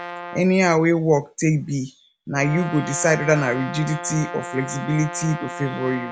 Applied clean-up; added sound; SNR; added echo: none; Brass instrument; 12 dB; none.